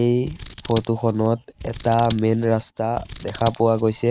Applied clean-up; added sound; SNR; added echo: none; Scissors; 14 dB; none.